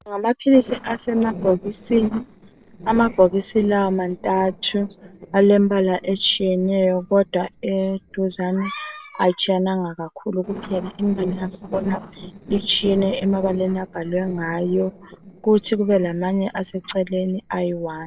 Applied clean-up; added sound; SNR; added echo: neural separator model SepFormer DNS4.